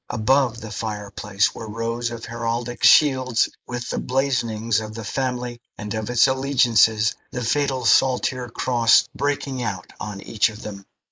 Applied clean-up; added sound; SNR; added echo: neural mask model Resemble Enhance denoiser.